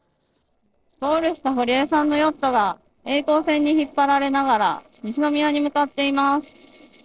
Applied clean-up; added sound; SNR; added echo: neural separator model SepFormer DNS4.